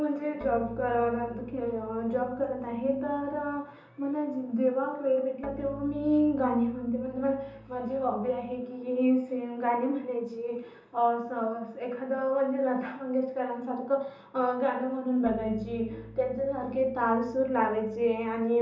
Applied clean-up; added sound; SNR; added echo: none; Organ; 17 dB; reverberation time 0.6 s.